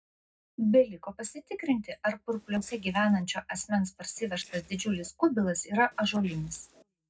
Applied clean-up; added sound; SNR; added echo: neural separator model SepFormer DNS4.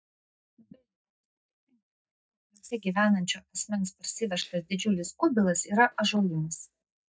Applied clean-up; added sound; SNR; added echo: neural mask model DeepFilterNet 3.